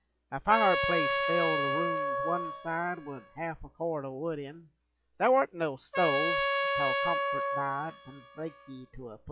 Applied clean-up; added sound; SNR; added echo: classical method log-MMSE.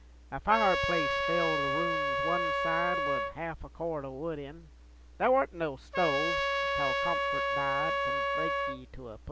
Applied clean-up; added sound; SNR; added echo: none; Trumpet; -3 dB; none.